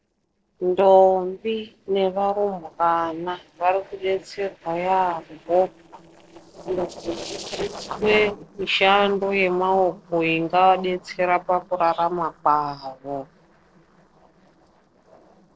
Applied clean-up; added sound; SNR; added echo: neural separator model SepFormer DNS4.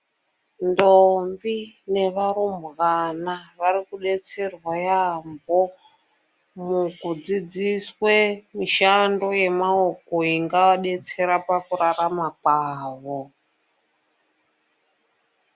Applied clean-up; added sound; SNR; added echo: none; none; none; none.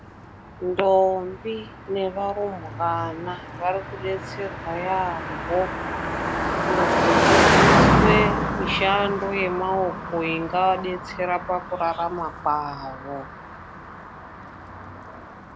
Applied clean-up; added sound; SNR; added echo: none; Car passing by; -2 dB; none.